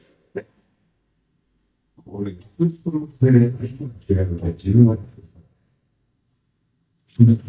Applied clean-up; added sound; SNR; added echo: neural mask model DeepFilterNet 3.